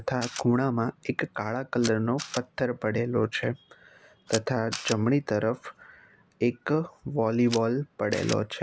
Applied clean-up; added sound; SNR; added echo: none; Camera; 15 dB; none.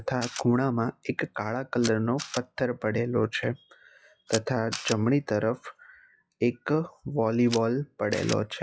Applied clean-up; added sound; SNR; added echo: classical method log-MMSE.